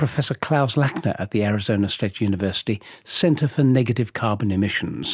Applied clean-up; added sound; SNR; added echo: none; none; none; none.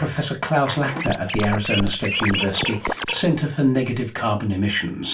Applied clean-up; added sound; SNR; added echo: none; Scratching (performance technique); 4 dB; reverberation time 0.3 s.